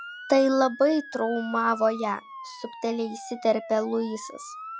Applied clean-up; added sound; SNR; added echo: classical method log-MMSE.